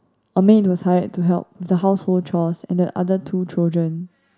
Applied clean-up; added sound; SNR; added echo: none; none; none; none.